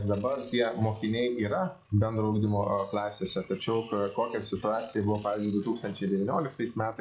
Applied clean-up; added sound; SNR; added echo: classical method log-MMSE.